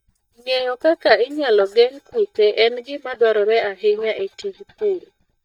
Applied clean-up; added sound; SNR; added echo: neural mask model DeepFilterNet 3.